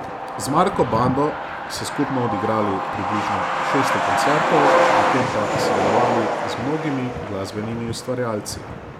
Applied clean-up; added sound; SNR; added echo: none; Truck; -2 dB; none.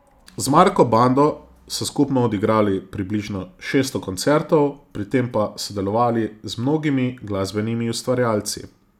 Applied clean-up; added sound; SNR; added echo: none; none; none; none.